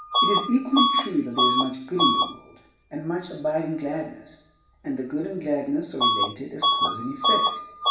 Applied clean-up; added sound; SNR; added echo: none; Bus / Alarm; -3 dB; reverberation time 0.8 s.